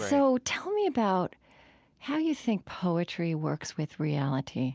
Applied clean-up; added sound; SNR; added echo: none; none; none; none.